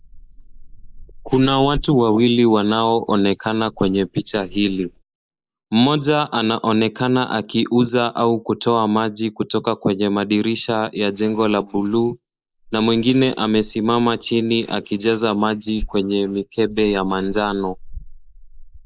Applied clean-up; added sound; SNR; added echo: neural mask model Resemble Enhance denoiser.